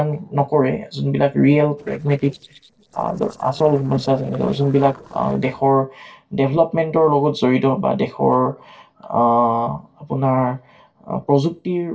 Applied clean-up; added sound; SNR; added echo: neural separator model SepFormer DNS4.